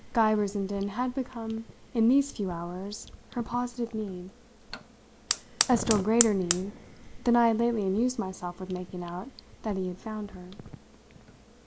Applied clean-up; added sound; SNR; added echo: none; Fire; 9 dB; none.